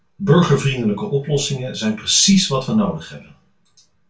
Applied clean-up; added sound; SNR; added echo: none; none; none; reverberation time 0.3 s.